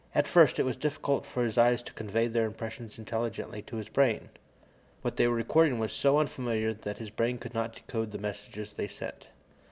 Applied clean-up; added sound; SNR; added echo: none; none; none; none.